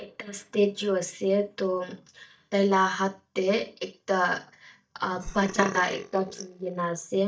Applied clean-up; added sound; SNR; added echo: neural mask model DeepFilterNet 3.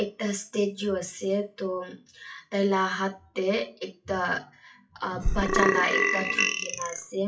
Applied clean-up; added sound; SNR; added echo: classical method WPE with log-MMSE.